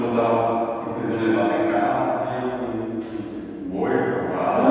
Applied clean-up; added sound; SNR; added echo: none; none; none; reverberation time 2.1 s.